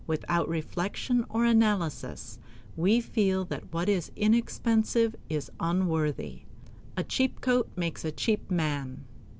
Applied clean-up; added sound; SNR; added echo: none; none; none; none.